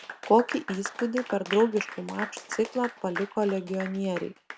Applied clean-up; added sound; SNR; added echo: none; Applause / Clapping; 11 dB; none.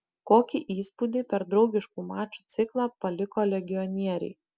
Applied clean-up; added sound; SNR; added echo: none; none; none; none.